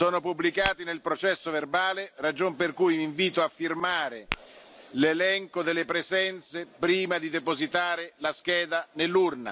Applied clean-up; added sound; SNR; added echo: none; Tap / Glass; 14 dB; none.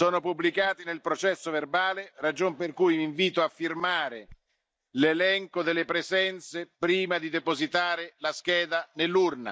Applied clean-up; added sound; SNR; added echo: neural mask model DeepFilterNet 3.